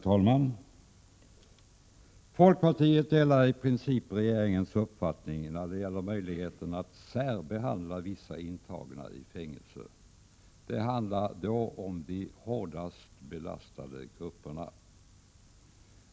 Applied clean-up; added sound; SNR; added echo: none; none; none; none.